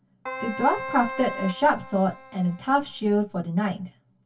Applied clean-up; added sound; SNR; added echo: none; Keyboard (musical); 11 dB; reverberation time 0.1 s.